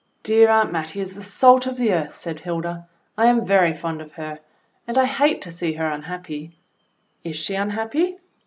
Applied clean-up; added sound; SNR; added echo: none; none; none; none.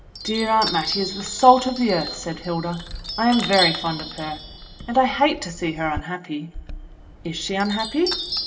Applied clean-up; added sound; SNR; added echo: none; Chime; 8 dB; reverberation time 2.8 s.